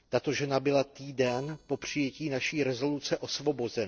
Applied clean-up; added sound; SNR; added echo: neural separator model SepFormer DNS4.